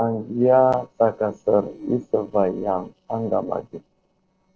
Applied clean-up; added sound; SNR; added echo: neural separator model SepFormer DNS4.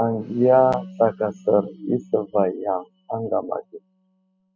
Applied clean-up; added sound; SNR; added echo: classical method spectral subtraction.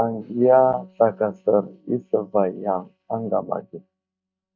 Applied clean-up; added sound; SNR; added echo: neural mask model DeepFilterNet 3.